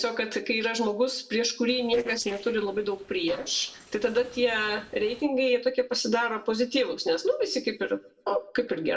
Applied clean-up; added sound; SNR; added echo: neural separator model SepFormer DNS4.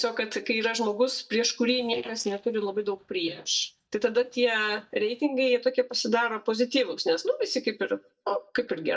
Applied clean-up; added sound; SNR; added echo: neural mask model DeepFilterNet 3.